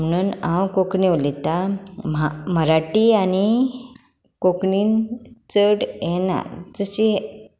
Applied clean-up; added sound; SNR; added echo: none; none; none; none.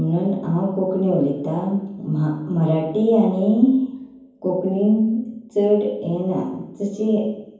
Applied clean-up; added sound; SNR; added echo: none; none; none; reverberation time 0.9 s.